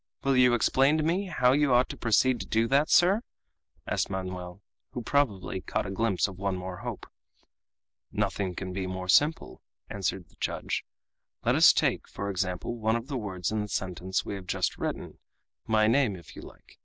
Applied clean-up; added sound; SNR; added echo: none; none; none; none.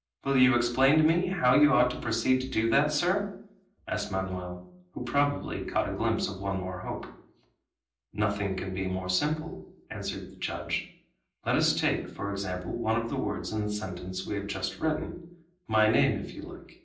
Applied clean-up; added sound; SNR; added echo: none; none; none; reverberation time 0.6 s.